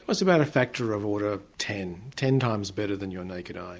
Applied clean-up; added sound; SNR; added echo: none; none; none; none.